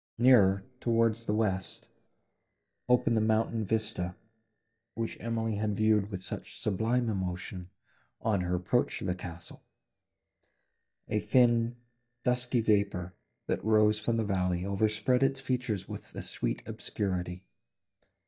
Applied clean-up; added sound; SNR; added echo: neural mask model DeepFilterNet 3.